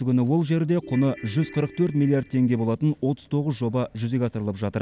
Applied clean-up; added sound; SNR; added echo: none; Ringtone / Keyboard (musical); 19 dB; none.